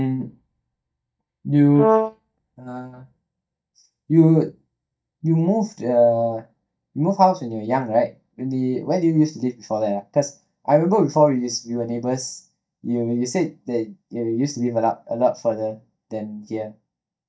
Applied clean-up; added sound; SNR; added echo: neural mask model DeepFilterNet 3.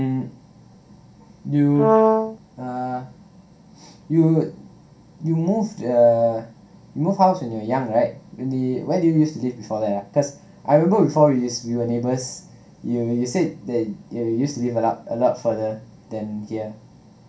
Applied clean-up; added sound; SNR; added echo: none; Brass instrument; -4 dB; reverberation time 0.3 s.